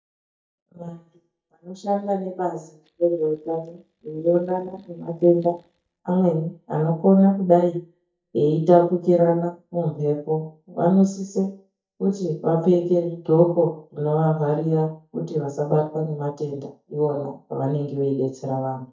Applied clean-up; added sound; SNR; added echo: neural mask model DeepFilterNet 3.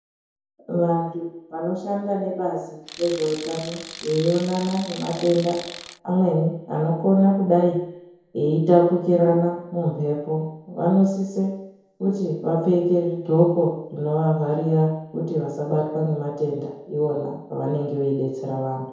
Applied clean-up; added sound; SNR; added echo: none; Tools; 15 dB; reverberation time 0.9 s.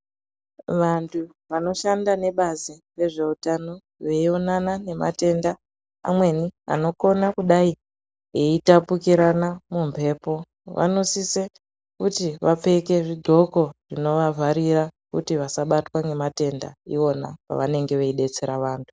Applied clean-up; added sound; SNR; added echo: none; none; none; none.